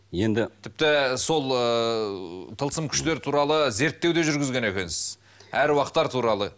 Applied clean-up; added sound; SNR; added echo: none; none; none; none.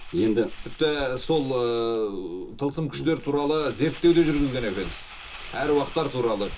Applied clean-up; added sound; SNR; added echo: none; Crumpling, crinkling; 13 dB; reverberation time 0.2 s.